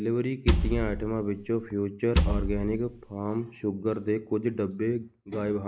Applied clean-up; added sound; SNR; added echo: none; Wood; -1 dB; none.